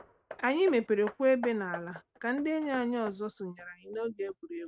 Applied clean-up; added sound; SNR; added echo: neural mask model RNNoise.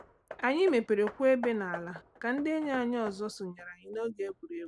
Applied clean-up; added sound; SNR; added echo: none; Hammer; 17 dB; none.